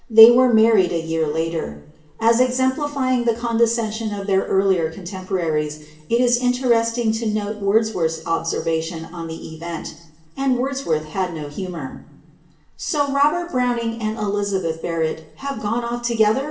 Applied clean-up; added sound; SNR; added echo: none; none; none; reverberation time 0.9 s.